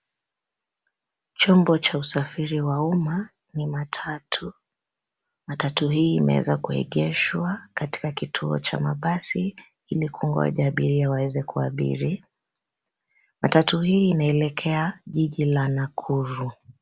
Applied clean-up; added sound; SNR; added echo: none; none; none; none.